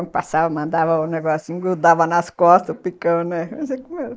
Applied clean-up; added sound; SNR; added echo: neural mask model Resemble Enhance denoiser.